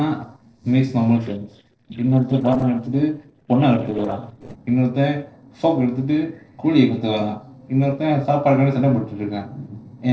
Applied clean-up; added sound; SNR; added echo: neural separator model SepFormer DNS4.